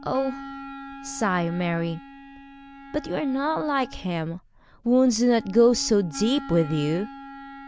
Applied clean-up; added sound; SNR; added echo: none; Wind instrument, woodwind instrument; 16 dB; none.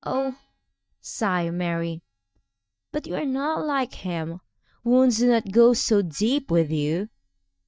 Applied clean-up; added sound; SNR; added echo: neural mask model DeepFilterNet 3.